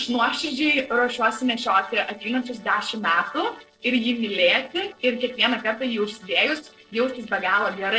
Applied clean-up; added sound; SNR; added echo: neural separator model SepFormer DNS4.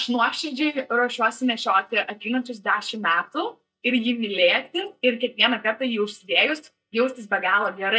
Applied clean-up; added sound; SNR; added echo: neural mask model DeepFilterNet 3.